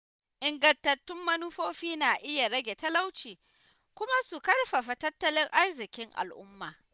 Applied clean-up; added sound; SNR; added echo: none; none; none; none.